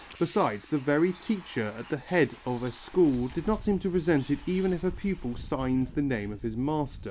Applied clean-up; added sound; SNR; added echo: none; Bus; 15 dB; none.